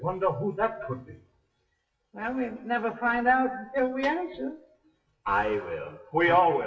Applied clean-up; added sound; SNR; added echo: classical method WPE with log-MMSE.